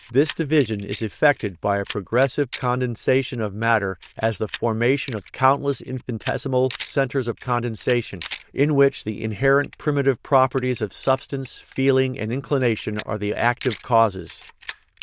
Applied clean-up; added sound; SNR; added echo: neural diffusion model UNIVERSE++.